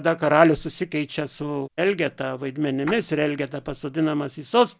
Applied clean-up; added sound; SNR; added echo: none; Splash, splatter; 18 dB; none.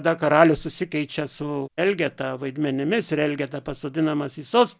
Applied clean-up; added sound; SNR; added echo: none; none; none; none.